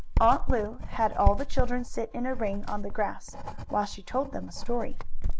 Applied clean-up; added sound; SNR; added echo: none; Writing; -3 dB; none.